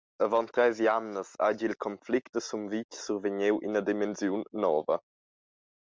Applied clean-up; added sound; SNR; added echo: none; none; none; none.